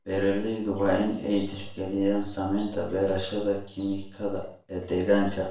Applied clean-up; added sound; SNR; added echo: none; none; none; reverberation time 0.5 s.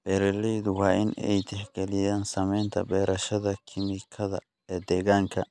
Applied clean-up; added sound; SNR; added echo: none; none; none; none.